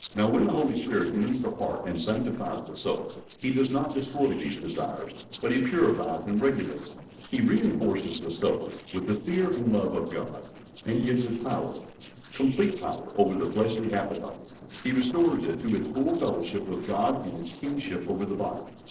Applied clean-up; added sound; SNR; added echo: neural separator model SepFormer DNS4.